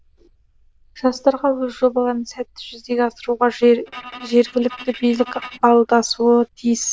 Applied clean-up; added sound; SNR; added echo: neural diffusion model UNIVERSE++.